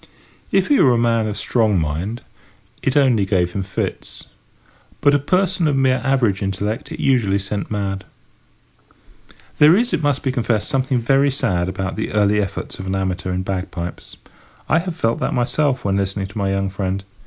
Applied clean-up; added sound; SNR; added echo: none; none; none; none.